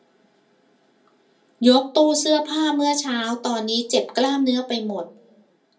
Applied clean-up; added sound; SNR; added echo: none; none; none; reverberation time 0.2 s.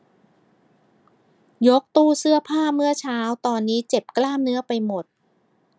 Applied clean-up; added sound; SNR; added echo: none; none; none; none.